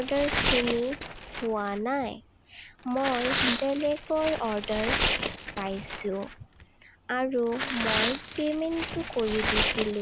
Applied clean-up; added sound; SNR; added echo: none; Tearing; 1 dB; none.